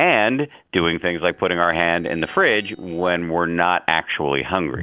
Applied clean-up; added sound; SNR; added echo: neural separator model SepFormer DNS4.